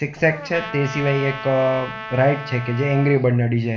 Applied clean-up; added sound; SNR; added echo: none; Trumpet; 13 dB; reverberation time 0.4 s.